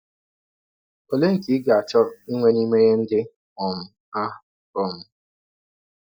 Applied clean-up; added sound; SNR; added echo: neural mask model DeepFilterNet 3.